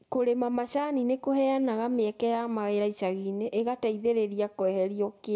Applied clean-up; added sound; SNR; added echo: none; none; none; reverberation time 0.4 s.